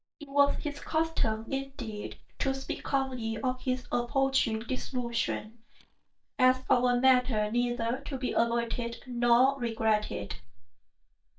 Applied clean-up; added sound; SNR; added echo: neural mask model DeepFilterNet 3.